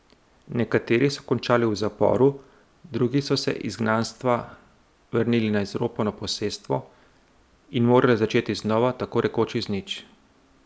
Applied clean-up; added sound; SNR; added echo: none; none; none; none.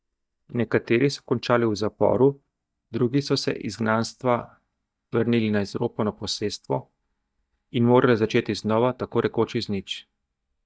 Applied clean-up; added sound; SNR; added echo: neural mask model DeepFilterNet 3.